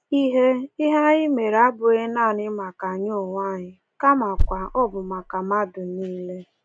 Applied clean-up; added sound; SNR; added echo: none; Thump, thud; 2 dB; none.